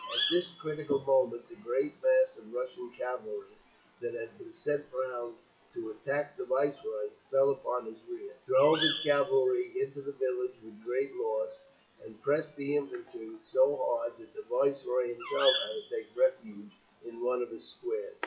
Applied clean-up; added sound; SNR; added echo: classical method WPE with log-MMSE.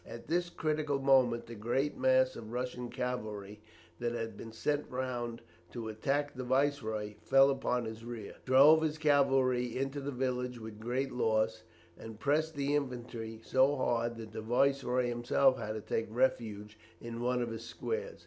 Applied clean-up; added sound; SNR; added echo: none; none; none; none.